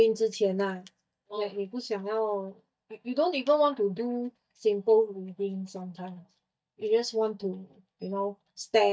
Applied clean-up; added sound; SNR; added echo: neural mask model DeepFilterNet 3.